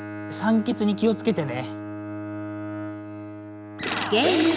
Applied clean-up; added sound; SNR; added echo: none; Bowed string instrument; 9 dB; none.